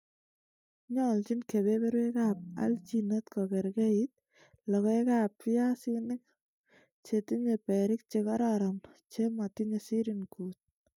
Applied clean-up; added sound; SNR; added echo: neural mask model DeepFilterNet 3.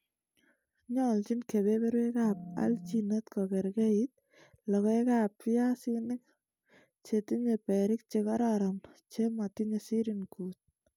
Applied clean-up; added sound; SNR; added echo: none; Organ; 11 dB; none.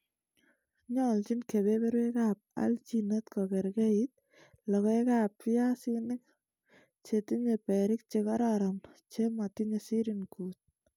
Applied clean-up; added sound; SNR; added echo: none; none; none; none.